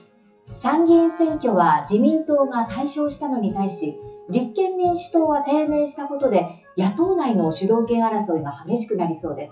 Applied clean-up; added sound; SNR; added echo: classical method WPE with log-MMSE.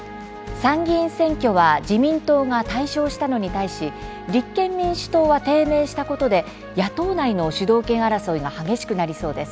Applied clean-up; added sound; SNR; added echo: none; none; none; none.